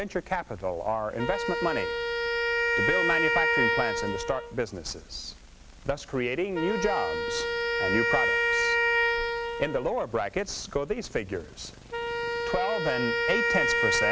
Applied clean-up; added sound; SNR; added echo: none; Wind instrument, woodwind instrument; -2 dB; none.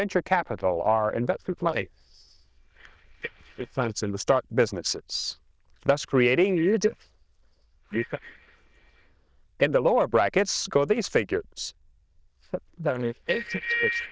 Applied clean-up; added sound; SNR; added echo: neural diffusion model UNIVERSE++.